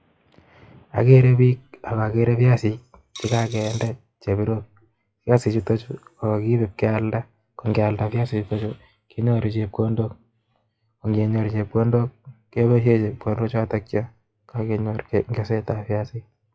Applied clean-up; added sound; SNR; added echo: classical method WPE with log-MMSE.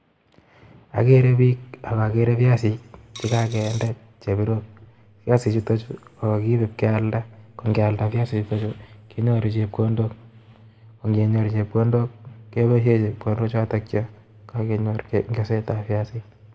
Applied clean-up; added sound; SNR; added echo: none; Coin (dropping); 18 dB; reverberation time 1.8 s.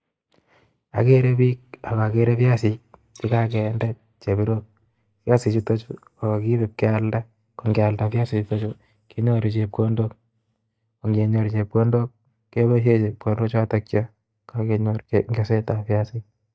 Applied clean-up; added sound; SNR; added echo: neural mask model DeepFilterNet 3.